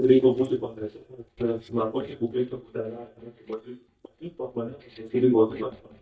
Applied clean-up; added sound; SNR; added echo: neural mask model DeepFilterNet 3.